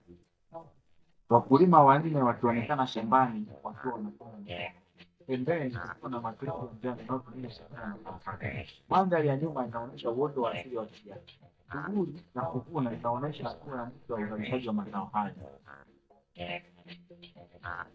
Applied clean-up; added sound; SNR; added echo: neural mask model DeepFilterNet 3.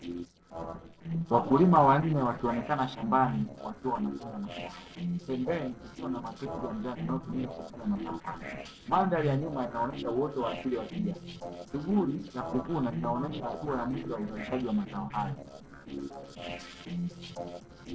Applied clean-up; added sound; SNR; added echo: neural separator model SepFormer DNS4.